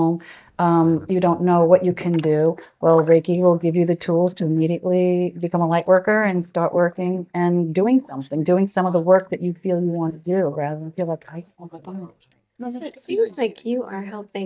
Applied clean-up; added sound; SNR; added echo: neural mask model DeepFilterNet 3.